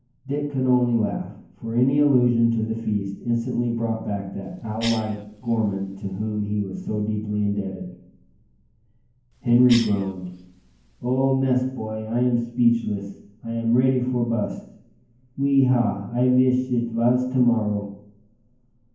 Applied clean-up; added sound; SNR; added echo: none; Cough; 18 dB; reverberation time 0.9 s.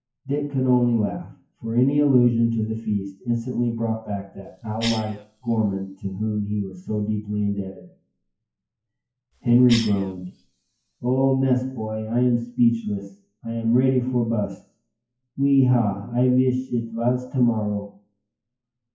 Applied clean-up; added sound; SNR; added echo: classical method WPE with log-MMSE.